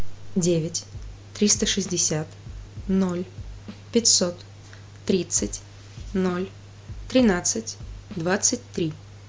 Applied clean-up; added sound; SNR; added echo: none; Drum kit; 16 dB; none.